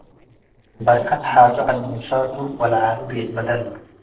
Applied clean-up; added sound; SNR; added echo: neural separator model SepFormer DNS4.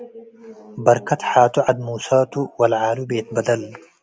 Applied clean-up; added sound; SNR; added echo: none; none; none; none.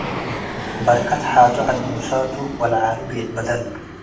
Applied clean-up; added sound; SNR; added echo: none; Fixed-wing aircraft, airplane; 8 dB; reverberation time 0.4 s.